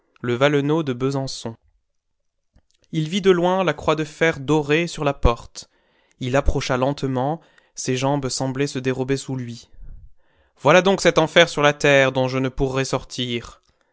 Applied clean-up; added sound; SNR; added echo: none; none; none; none.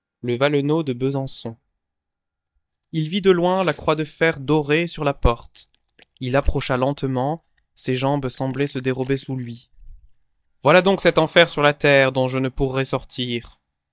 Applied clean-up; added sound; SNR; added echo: neural mask model DeepFilterNet 3.